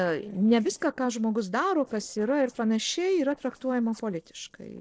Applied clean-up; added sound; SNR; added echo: neural separator model SepFormer DNS4.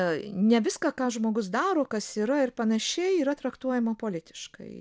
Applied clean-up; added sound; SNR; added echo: none; none; none; none.